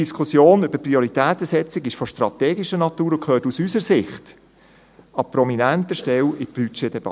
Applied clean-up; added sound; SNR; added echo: none; none; none; none.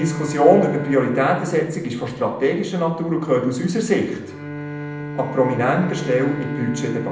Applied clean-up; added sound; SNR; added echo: none; Bowed string instrument; 10 dB; reverberation time 0.7 s.